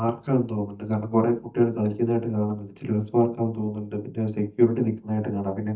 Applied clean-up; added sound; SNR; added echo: neural mask model DeepFilterNet 3.